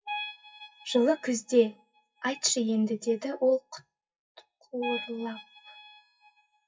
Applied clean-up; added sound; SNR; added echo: classical method WPE with log-MMSE.